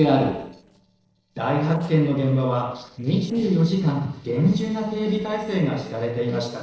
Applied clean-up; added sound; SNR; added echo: neural separator model SepFormer DNS4.